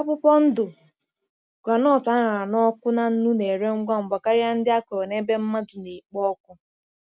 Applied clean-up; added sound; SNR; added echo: none; none; none; none.